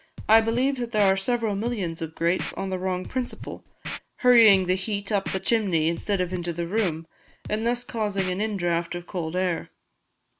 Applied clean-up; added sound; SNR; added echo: none; Scratching (performance technique); 14 dB; none.